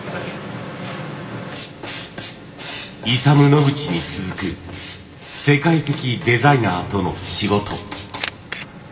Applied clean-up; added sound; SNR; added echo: none; Camera; 20 dB; reverberation time 2.5 s.